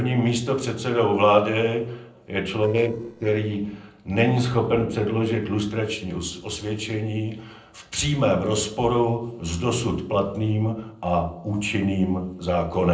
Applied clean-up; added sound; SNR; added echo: neural separator model SepFormer DNS4.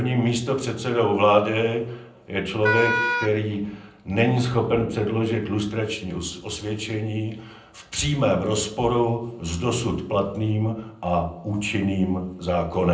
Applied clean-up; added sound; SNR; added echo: none; Wind instrument, woodwind instrument; 2 dB; reverberation time 0.6 s.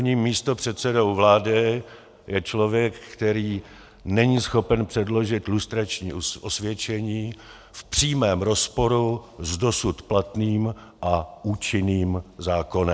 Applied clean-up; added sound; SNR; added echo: none; none; none; none.